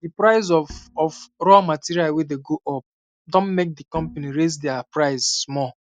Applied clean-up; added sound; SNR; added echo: neural mask model DeepFilterNet 3.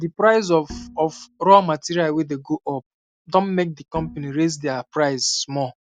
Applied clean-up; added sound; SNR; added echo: none; Bowed string instrument; 20 dB; none.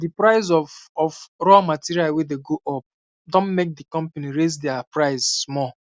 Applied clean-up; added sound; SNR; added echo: none; none; none; none.